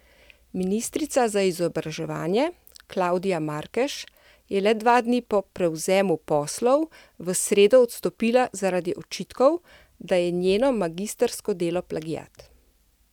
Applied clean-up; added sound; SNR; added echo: none; none; none; none.